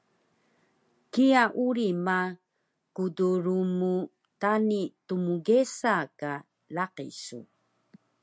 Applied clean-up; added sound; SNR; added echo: none; none; none; none.